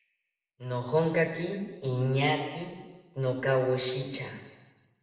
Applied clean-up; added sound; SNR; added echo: none; none; none; reverberation time 1.1 s.